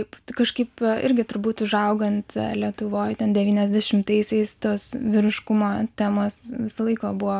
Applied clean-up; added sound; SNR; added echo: none; none; none; none.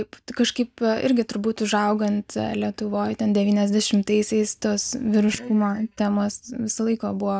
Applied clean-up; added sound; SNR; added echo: neural mask model DeepFilterNet 3.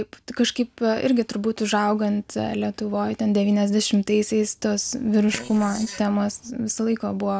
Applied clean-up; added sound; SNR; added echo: neural separator model SepFormer DNS4.